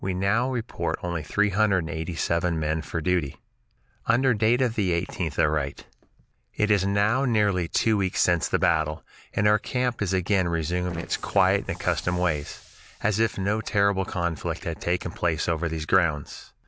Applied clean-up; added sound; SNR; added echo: neural separator model SepFormer DNS4.